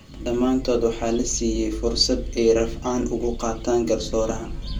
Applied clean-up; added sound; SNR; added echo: none; none; none; reverberation time 0.2 s.